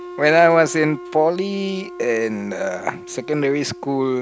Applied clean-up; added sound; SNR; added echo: none; Wind instrument, woodwind instrument; 16 dB; none.